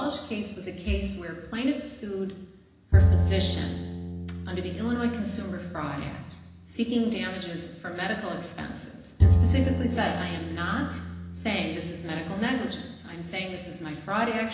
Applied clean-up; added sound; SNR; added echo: none; Bowed string instrument; -1 dB; reverberation time 1.0 s.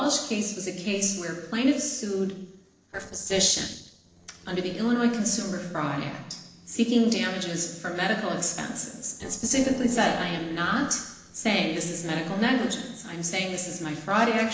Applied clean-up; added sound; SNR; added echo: neural separator model SepFormer DNS4.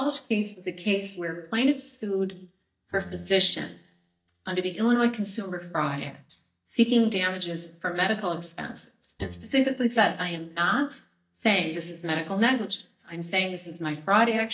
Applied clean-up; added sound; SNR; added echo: neural mask model DeepFilterNet 3.